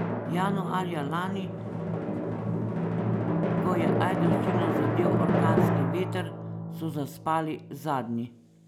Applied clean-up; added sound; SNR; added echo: none; Drum; -4 dB; none.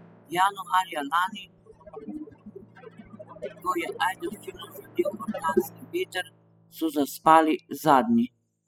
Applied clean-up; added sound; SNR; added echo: classical method spectral subtraction.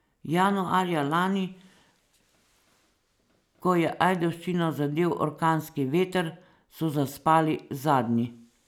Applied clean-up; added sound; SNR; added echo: none; none; none; none.